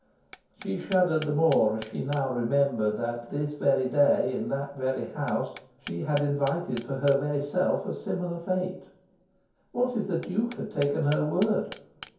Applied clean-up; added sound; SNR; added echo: none; Hammer; 15 dB; reverberation time 0.6 s.